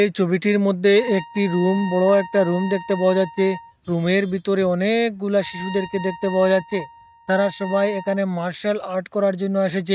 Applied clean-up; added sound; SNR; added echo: neural mask model RNNoise.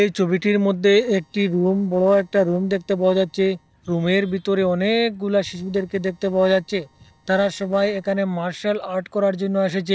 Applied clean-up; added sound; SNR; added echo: neural separator model SepFormer DNS4.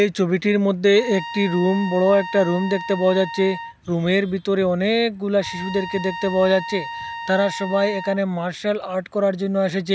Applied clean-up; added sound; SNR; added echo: none; Trumpet; 12 dB; none.